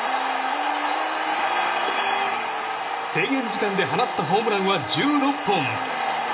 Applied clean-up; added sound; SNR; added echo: none; Wind instrument, woodwind instrument; 16 dB; reverberation time 0.8 s.